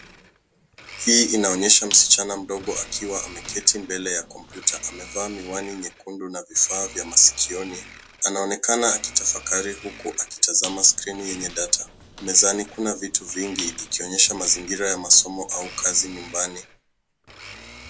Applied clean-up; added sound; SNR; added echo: none; Squeak + Domestic sounds, home sounds; 18 dB; none.